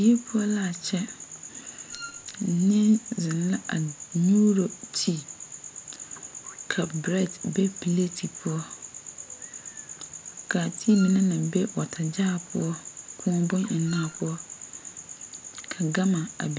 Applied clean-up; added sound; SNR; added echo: none; Wind instrument, woodwind instrument; 17 dB; none.